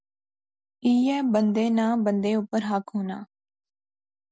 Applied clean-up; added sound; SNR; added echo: none; none; none; none.